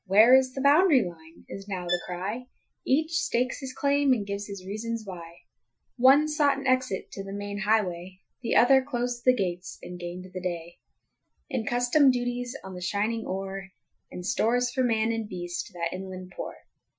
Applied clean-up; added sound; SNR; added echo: classical method Wiener filter.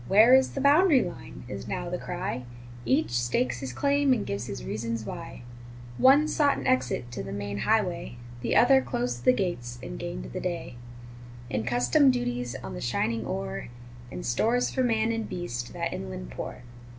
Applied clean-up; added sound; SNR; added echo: none; none; none; none.